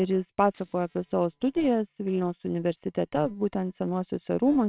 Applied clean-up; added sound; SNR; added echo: neural separator model SepFormer WHAMR!.